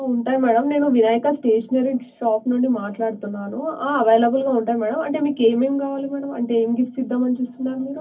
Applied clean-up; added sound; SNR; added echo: none; none; none; reverberation time 0.3 s.